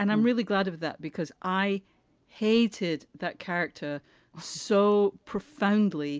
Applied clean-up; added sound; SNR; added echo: none; none; none; none.